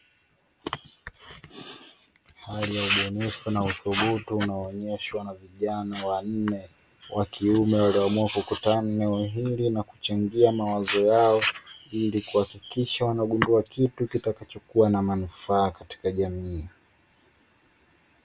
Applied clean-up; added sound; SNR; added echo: none; none; none; none.